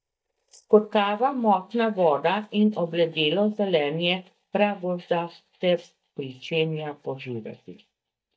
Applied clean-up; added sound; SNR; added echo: neural mask model DeepFilterNet 3.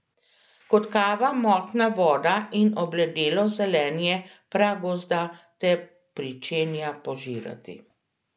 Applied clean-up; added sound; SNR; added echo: none; none; none; none.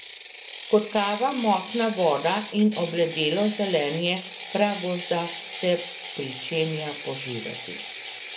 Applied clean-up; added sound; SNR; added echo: none; Ratchet, pawl; 5 dB; reverberation time 0.5 s.